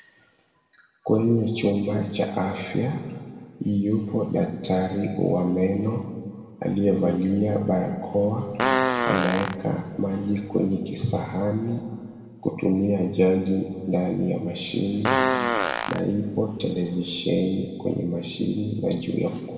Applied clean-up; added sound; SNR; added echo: none; Fart; 2 dB; reverberation time 1.7 s.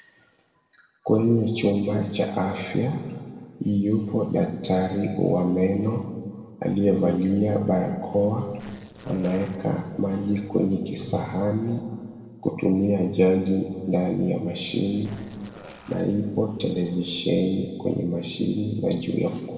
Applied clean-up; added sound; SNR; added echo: neural separator model SepFormer DNS4.